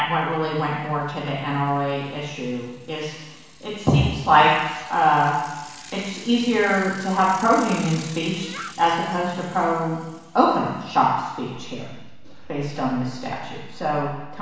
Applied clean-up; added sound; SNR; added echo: none; Bicycle; 18 dB; reverberation time 1.1 s.